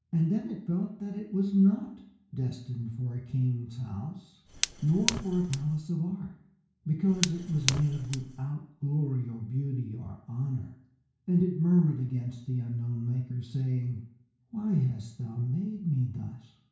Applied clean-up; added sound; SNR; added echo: none; Fire; 6 dB; reverberation time 0.6 s.